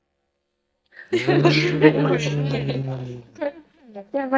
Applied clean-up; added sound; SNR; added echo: neural mask model DeepFilterNet 3.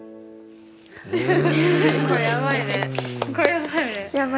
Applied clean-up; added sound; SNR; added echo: none; none; none; none.